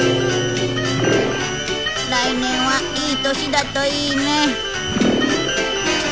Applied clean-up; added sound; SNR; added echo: none; Alarm; 11 dB; none.